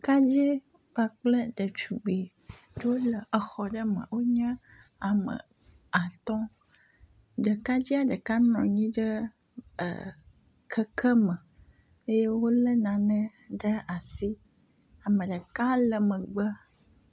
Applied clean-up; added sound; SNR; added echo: none; none; none; none.